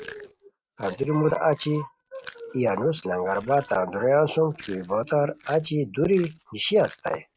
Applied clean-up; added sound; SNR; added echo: neural mask model RNNoise.